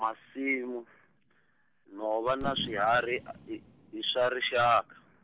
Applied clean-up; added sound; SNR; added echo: none; Fireworks; 16 dB; none.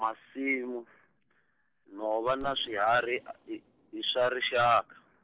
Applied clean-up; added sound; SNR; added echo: neural separator model SepFormer DNS4.